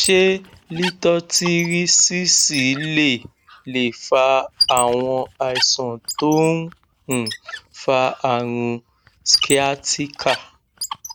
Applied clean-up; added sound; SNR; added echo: none; Squeak; 10 dB; none.